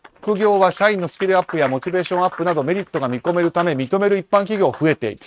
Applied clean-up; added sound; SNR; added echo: neural mask model RNNoise.